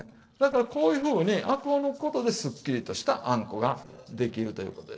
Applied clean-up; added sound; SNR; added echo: neural separator model SepFormer DNS4.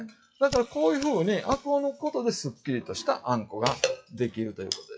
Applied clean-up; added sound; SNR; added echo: classical method WPE with log-MMSE.